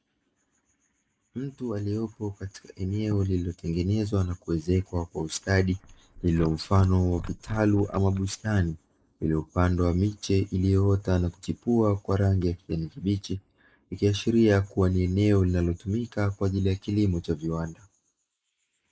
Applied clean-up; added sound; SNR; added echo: neural mask model Resemble Enhance denoiser.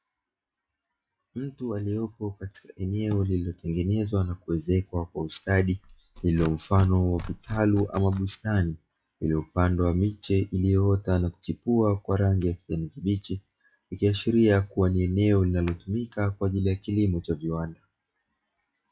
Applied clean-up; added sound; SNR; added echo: classical method log-MMSE.